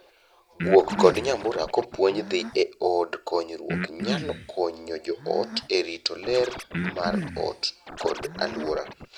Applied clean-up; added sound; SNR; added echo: none; Scratching (performance technique) + Breathing; 9 dB; none.